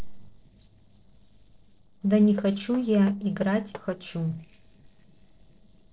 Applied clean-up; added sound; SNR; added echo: neural separator model SepFormer DNS4.